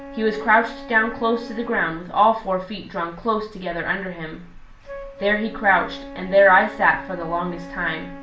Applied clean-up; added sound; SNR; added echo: none; Wind instrument, woodwind instrument; 17 dB; reverberation time 0.4 s.